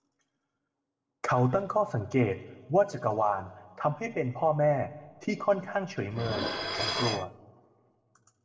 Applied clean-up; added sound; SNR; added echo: none; Dishes, pots, and pans; 7 dB; reverberation time 1.3 s.